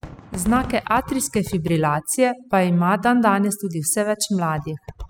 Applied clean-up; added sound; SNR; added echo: classical method spectral subtraction.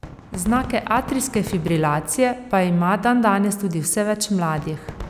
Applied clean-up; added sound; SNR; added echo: none; Fireworks; 17 dB; none.